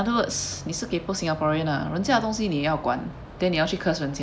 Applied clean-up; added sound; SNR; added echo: none; none; none; none.